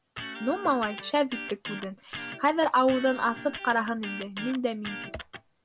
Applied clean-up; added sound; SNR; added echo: none; Electric guitar; 12 dB; none.